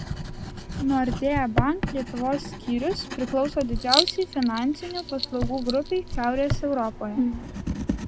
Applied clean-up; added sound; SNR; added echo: none; Writing; 3 dB; none.